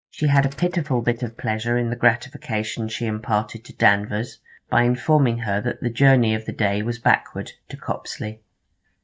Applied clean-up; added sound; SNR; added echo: neural mask model DeepFilterNet 3.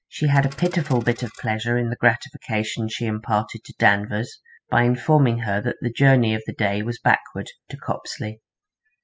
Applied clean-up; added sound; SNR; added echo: classical method spectral subtraction.